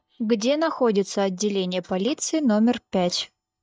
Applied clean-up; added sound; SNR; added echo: neural mask model DeepFilterNet 3.